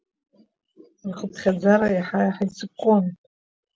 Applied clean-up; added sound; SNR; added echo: none; none; none; none.